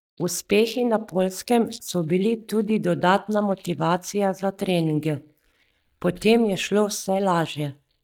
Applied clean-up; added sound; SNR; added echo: neural mask model DeepFilterNet 3.